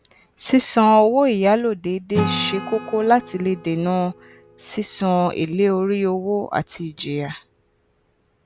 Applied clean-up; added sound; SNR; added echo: none; Acoustic guitar / Strum; 14 dB; none.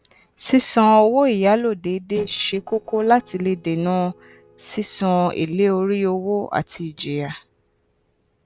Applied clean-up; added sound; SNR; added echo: neural separator model SepFormer DNS4.